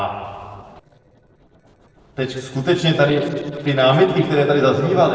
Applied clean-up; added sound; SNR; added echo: neural separator model SepFormer DNS4.